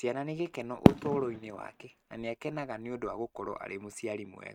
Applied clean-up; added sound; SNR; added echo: neural mask model RNNoise.